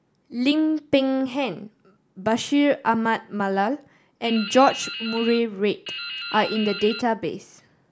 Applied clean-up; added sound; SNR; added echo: none; Drip; 10 dB; none.